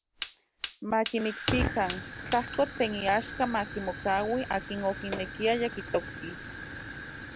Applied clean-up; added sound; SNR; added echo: none; Fire; 7 dB; none.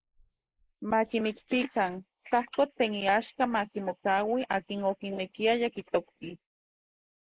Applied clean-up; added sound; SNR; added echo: neural mask model Resemble Enhance denoiser.